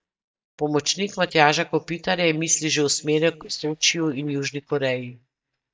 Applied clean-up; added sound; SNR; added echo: neural mask model DeepFilterNet 3.